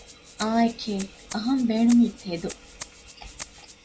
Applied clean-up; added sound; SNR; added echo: none; Rattle (instrument); 18 dB; none.